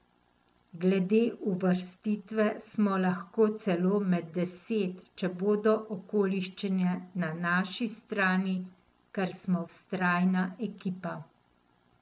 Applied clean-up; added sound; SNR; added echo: none; none; none; none.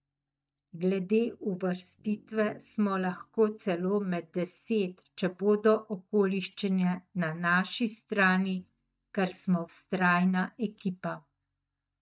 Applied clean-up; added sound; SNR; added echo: neural mask model DeepFilterNet 3.